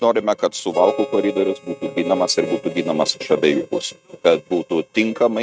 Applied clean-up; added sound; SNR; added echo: neural mask model RNNoise.